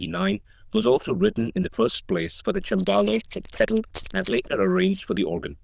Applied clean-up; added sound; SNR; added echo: neural diffusion model UNIVERSE++.